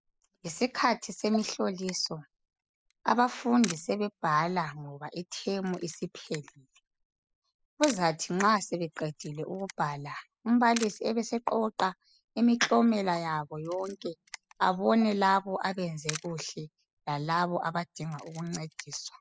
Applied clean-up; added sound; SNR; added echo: classical method spectral subtraction.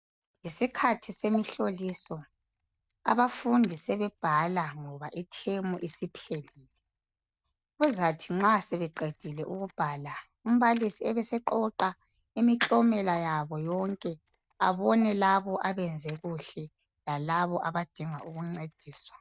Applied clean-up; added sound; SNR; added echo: neural mask model RNNoise.